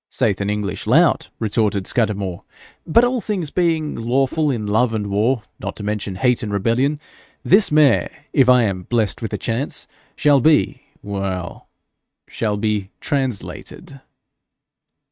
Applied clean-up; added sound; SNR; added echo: neural mask model RNNoise.